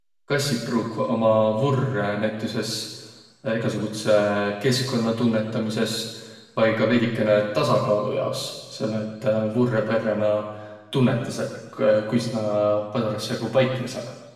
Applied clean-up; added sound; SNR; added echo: none; none; none; reverberation time 1.1 s.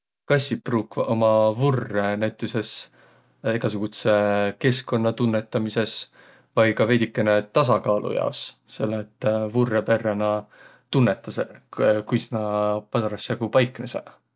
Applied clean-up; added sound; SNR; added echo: none; none; none; none.